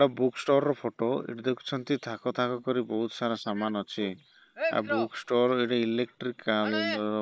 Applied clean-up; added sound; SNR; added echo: neural mask model Resemble Enhance denoiser.